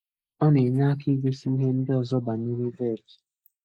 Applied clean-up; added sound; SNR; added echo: neural mask model Resemble Enhance denoiser.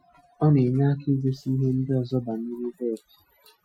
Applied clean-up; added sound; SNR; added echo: classical method Wiener filter.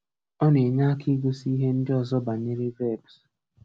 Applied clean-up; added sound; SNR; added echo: none; none; none; none.